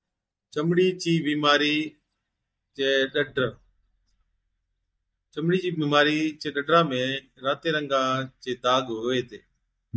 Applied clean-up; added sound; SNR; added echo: neural mask model DeepFilterNet 3.